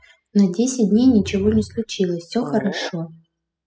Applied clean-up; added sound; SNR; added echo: classical method spectral subtraction.